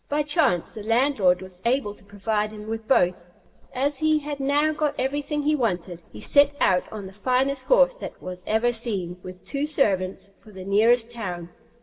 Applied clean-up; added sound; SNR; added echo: none; none; none; reverberation time 0.3 s.